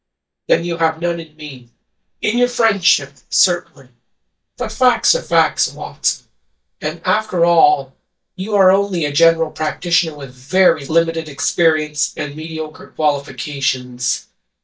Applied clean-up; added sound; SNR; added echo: neural mask model DeepFilterNet 3.